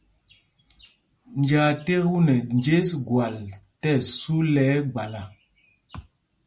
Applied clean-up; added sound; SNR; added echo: none; none; none; none.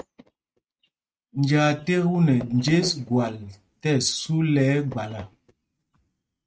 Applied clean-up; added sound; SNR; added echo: neural mask model RNNoise.